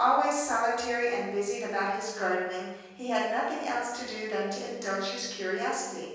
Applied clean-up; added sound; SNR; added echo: none; none; none; reverberation time 1.3 s.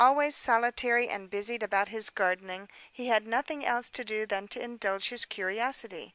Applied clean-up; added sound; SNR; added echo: none; none; none; none.